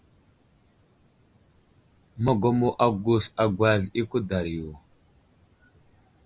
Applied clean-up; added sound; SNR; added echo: none; none; none; none.